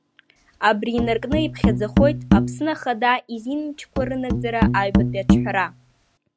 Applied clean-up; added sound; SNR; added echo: none; Musical instrument; -1 dB; none.